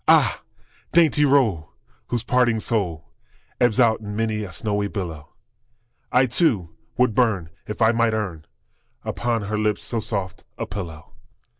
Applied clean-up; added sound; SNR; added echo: none; none; none; none.